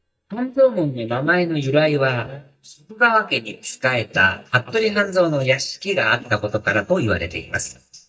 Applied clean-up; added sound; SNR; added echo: neural mask model DeepFilterNet 3.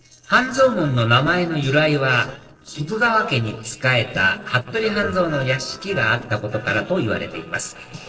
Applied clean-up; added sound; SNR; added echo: neural separator model SepFormer DNS4.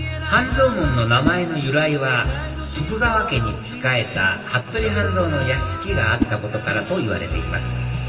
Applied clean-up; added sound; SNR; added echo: none; Whoosh, swoosh, swish; 11 dB; reverberation time 2.2 s.